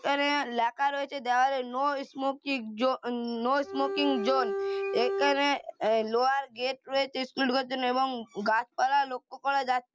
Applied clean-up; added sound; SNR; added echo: none; Bowed string instrument; 4 dB; none.